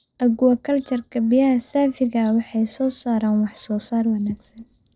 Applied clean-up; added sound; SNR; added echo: neural separator model SepFormer DNS4.